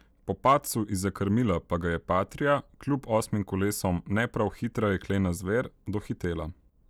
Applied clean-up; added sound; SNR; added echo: none; none; none; none.